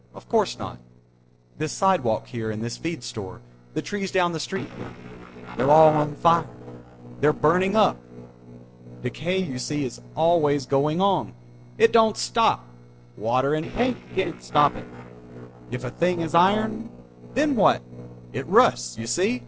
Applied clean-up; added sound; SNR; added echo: neural separator model SepFormer DNS4.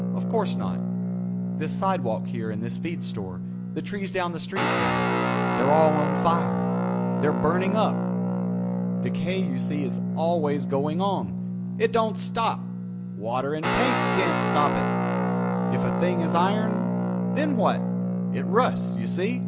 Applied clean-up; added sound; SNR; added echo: none; Guitar; -2 dB; none.